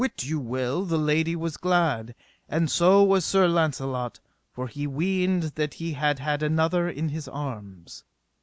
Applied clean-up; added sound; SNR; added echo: none; none; none; none.